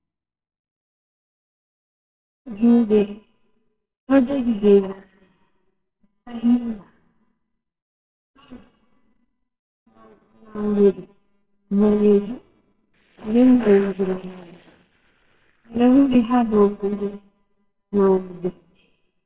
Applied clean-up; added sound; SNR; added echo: neural separator model SepFormer WHAMR!.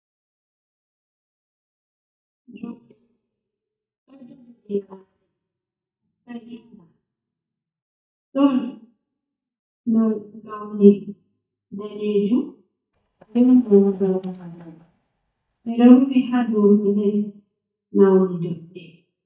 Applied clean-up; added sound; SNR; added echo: neural mask model DeepFilterNet 3.